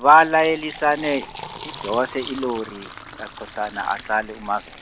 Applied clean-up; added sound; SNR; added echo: none; Fill (with liquid); 16 dB; none.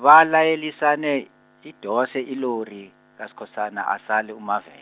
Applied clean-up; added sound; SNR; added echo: none; none; none; none.